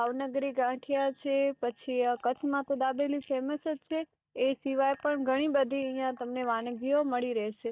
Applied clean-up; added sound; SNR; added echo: neural mask model DeepFilterNet 3.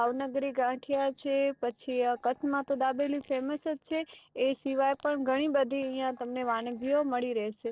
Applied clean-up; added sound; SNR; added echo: neural separator model SepFormer DNS4.